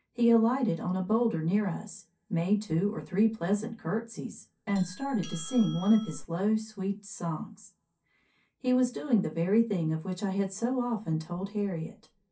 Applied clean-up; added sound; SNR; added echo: none; Doorbell; 14 dB; reverberation time 0.3 s.